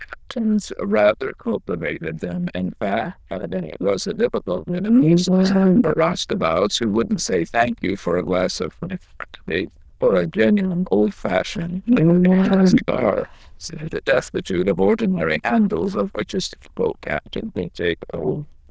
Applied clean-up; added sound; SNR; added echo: neural diffusion model UNIVERSE++.